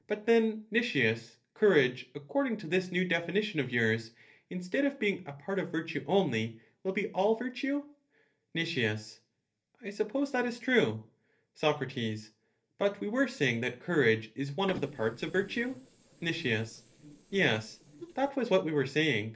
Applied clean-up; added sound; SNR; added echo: neural separator model SepFormer DNS4.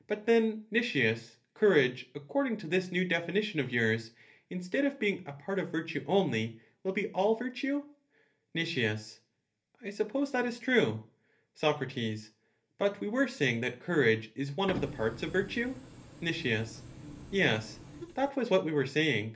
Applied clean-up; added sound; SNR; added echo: none; Printer; 13 dB; reverberation time 0.3 s.